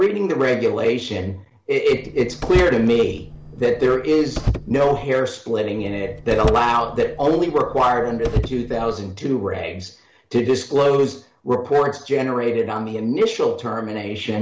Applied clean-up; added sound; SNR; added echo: none; Car; 8 dB; none.